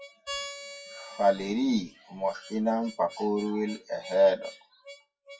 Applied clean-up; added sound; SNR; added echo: classical method WPE with log-MMSE.